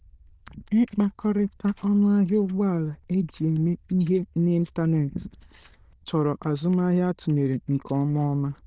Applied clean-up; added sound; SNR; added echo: neural diffusion model UNIVERSE++.